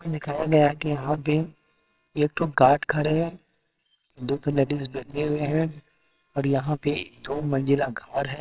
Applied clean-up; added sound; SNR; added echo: neural separator model SepFormer WHAMR!.